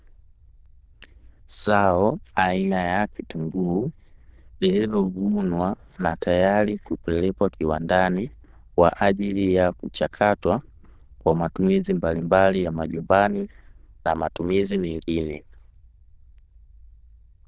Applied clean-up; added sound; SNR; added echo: neural diffusion model UNIVERSE++.